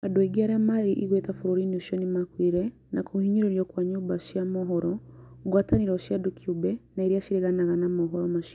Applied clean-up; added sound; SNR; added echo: none; none; none; none.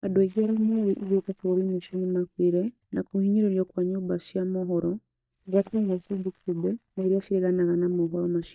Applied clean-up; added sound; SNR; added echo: neural mask model DeepFilterNet 3.